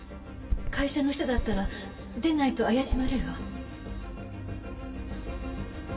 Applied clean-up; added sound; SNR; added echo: none; Run; 0 dB; reverberation time 2.4 s.